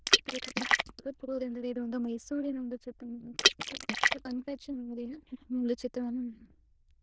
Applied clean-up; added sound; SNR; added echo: neural diffusion model UNIVERSE++.